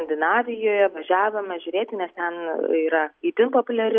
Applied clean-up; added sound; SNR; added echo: none; none; none; none.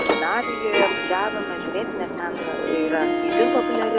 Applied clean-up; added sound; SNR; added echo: none; Sliding door + Harp; -1 dB; none.